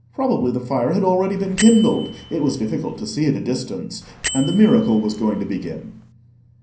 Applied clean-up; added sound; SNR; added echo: none; Bell; 13 dB; reverberation time 0.6 s.